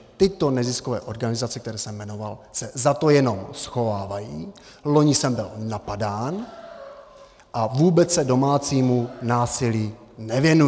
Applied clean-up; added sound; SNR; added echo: none; none; none; none.